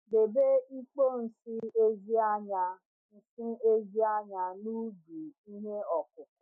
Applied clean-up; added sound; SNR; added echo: none; none; none; none.